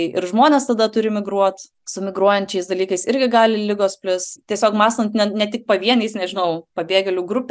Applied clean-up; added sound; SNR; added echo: none; none; none; none.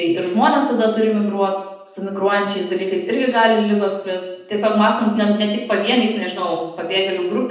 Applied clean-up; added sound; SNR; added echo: none; none; none; reverberation time 0.9 s.